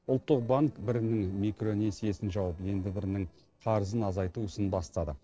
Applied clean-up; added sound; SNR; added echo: neural separator model SepFormer DNS4.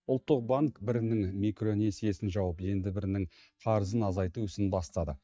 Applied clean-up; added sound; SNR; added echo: neural mask model DeepFilterNet 3.